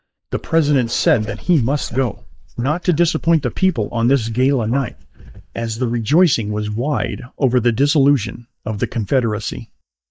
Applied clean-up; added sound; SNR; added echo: neural mask model DeepFilterNet 3.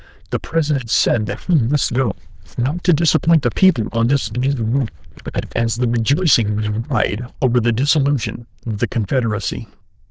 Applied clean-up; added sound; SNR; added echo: neural diffusion model UNIVERSE++.